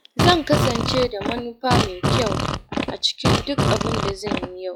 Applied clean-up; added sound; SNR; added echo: classical method log-MMSE.